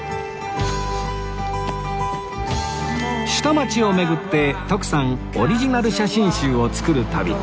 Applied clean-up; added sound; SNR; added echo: none; none; none; none.